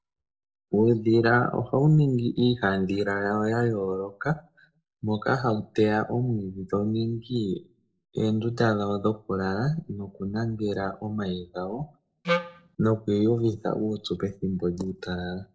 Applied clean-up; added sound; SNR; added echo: neural separator model SepFormer DNS4.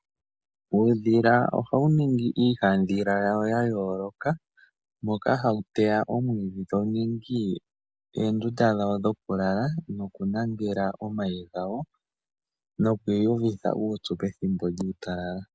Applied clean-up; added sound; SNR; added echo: none; none; none; none.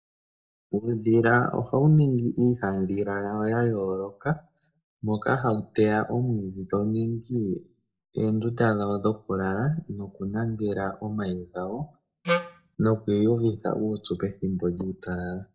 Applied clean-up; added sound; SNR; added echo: neural mask model DeepFilterNet 3.